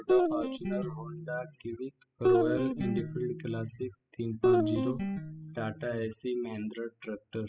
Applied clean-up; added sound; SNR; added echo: classical method spectral subtraction.